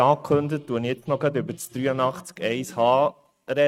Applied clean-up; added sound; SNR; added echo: neural mask model RNNoise.